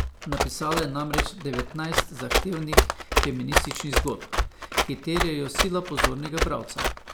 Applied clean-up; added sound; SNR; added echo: none; Run; -5 dB; none.